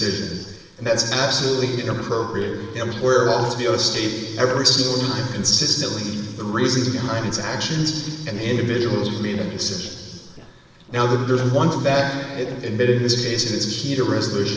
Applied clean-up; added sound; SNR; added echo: neural separator model SepFormer DNS4.